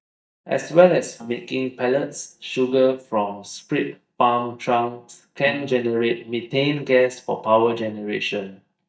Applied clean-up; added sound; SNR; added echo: neural mask model DeepFilterNet 3.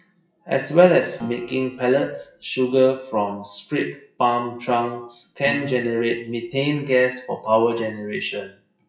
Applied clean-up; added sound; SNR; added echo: classical method WPE with log-MMSE.